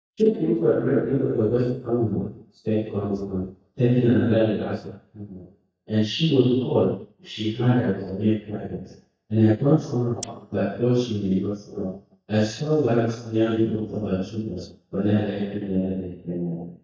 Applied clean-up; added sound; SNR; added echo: neural mask model DeepFilterNet 3.